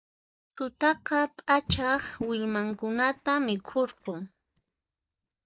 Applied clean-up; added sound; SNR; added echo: neural mask model DeepFilterNet 3.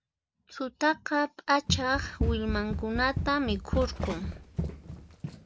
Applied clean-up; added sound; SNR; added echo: none; Run; 3 dB; none.